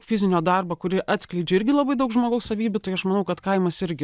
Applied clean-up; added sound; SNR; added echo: neural mask model DeepFilterNet 3.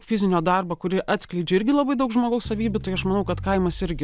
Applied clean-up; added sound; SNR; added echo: none; Crackle; 14 dB; none.